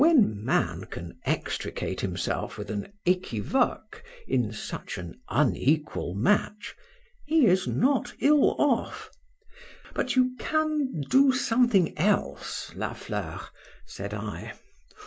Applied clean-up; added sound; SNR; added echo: none; none; none; none.